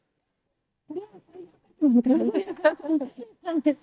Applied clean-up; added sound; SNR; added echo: neural mask model DeepFilterNet 3.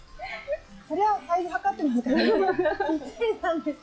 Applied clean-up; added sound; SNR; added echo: classical method log-MMSE.